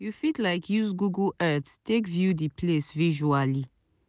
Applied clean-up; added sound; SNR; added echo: none; none; none; none.